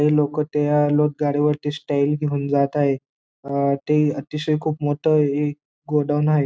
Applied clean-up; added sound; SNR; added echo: none; none; none; none.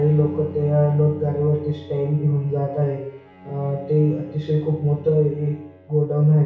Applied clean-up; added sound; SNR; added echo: none; Bowed string instrument; 19 dB; reverberation time 0.6 s.